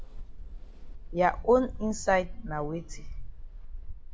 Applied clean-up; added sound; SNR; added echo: none; Mechanical fan; 7 dB; none.